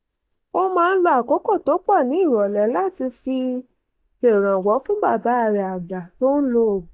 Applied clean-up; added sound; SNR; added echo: neural mask model DeepFilterNet 3.